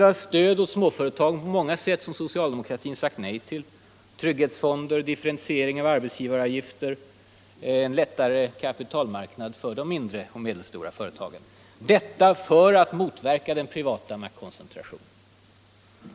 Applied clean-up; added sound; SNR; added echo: none; none; none; none.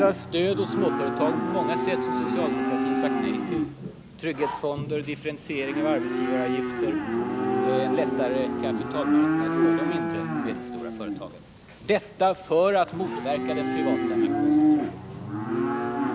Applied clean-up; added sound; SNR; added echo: none; Livestock, farm animals, working animals; -3 dB; none.